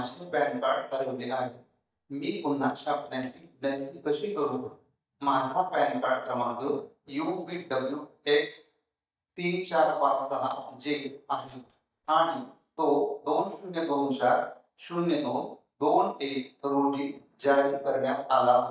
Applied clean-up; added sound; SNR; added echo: neural mask model DeepFilterNet 3.